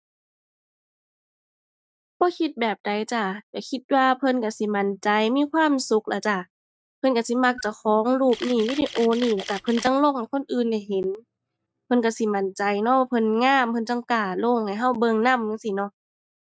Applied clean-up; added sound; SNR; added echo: none; Camera; 14 dB; none.